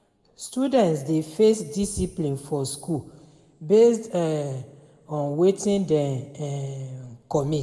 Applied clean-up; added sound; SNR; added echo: none; none; none; reverberation time 0.8 s.